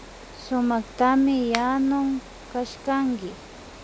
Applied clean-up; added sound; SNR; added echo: none; Finger snapping + Water; 15 dB; none.